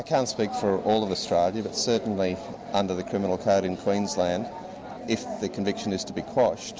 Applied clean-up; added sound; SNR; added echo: none; none; none; none.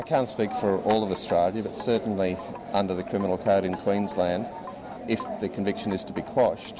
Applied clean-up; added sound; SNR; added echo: none; Wind chime; 19 dB; none.